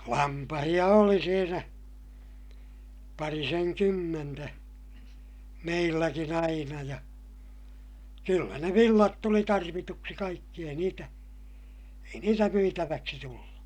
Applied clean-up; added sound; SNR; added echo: none; none; none; none.